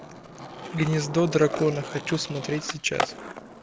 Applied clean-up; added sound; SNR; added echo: none; Skateboard; 8 dB; none.